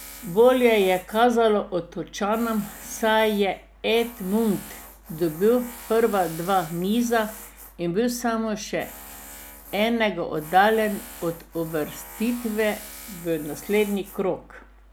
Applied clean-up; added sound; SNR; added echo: none; Tools; 19 dB; none.